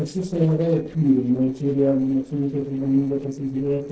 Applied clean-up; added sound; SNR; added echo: neural separator model SepFormer DNS4.